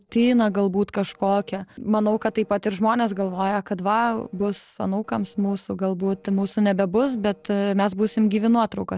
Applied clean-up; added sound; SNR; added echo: neural separator model SepFormer DNS4.